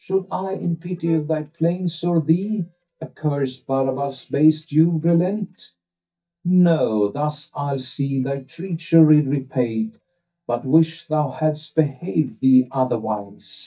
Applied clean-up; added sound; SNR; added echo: neural mask model DeepFilterNet 3.